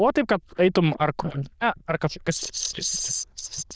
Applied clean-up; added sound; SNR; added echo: neural diffusion model UNIVERSE++.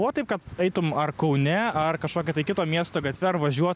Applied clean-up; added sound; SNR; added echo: none; none; none; none.